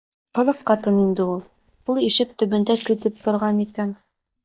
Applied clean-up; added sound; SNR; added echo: neural mask model DeepFilterNet 3.